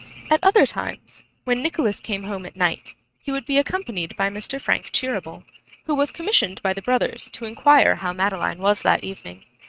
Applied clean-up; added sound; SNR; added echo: neural mask model RNNoise.